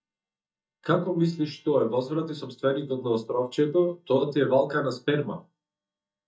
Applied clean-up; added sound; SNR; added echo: neural mask model DeepFilterNet 3.